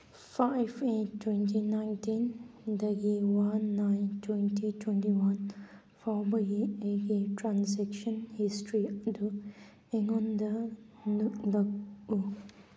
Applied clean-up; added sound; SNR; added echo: none; none; none; none.